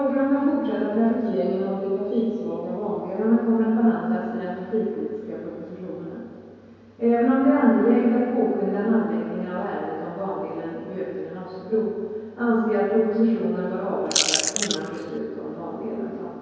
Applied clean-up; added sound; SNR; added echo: none; Chewing, mastication / Crushing; 1 dB; reverberation time 2.2 s.